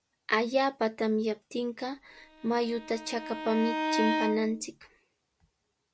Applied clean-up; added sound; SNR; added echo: none; Bowed string instrument; 3 dB; none.